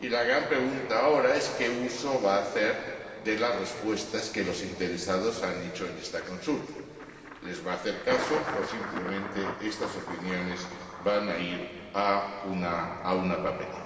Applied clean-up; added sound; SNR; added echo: none; Thunder; 12 dB; reverberation time 2.4 s.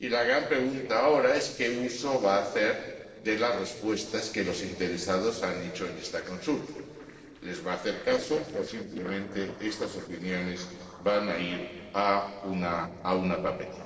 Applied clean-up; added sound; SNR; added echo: neural separator model SepFormer DNS4.